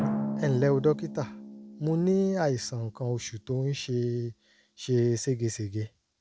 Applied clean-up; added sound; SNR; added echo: none; Drum; 10 dB; none.